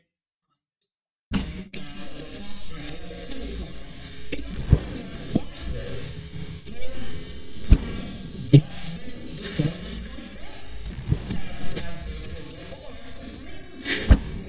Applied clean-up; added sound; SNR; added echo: neural mask model DeepFilterNet 3.